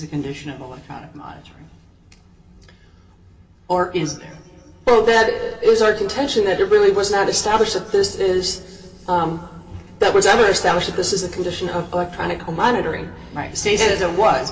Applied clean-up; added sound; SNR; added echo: none; none; none; reverberation time 2.7 s.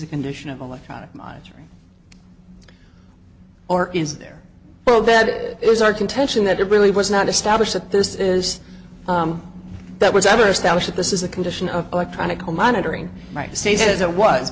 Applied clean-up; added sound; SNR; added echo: none; none; none; none.